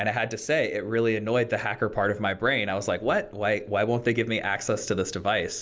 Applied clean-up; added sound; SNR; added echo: none; none; none; none.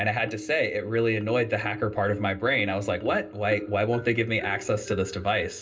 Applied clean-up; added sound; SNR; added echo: none; Marimba, xylophone; 14 dB; reverberation time 0.2 s.